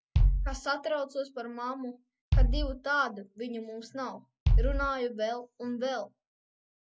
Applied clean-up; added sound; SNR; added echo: none; Bass drum; -5 dB; none.